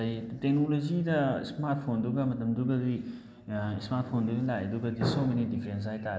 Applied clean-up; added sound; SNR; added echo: none; none; none; none.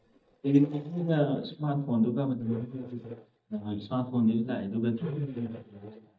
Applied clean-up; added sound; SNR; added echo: neural mask model DeepFilterNet 3.